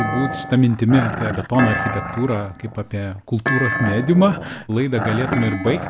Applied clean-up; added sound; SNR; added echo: none; Growling + Thump, thud; 6 dB; none.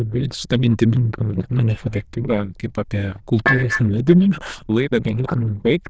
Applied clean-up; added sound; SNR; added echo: neural diffusion model UNIVERSE++.